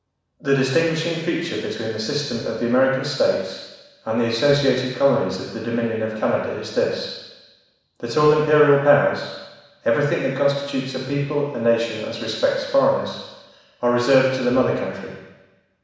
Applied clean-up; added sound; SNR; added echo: none; none; none; reverberation time 1.1 s.